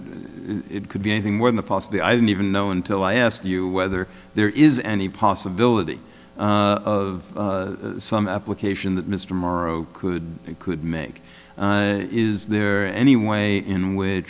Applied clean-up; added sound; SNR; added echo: none; none; none; none.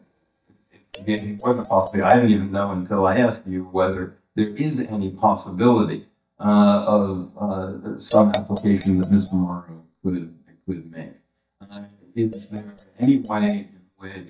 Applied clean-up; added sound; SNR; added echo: neural mask model DeepFilterNet 3.